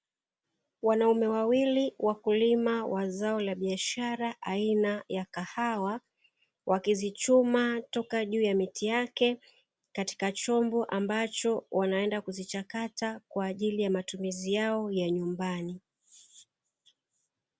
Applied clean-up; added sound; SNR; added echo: none; none; none; none.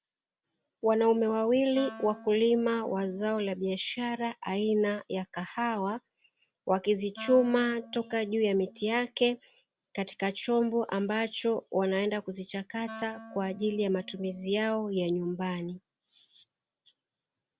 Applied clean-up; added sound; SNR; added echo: none; Wind instrument, woodwind instrument; 19 dB; none.